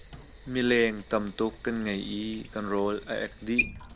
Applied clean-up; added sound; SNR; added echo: none; Sink (filling or washing) / Water; 8 dB; none.